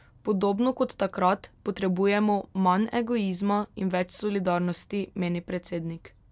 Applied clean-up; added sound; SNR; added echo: none; none; none; none.